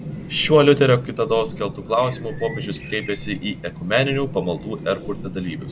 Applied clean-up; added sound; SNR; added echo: none; Chirp, tweet; 11 dB; none.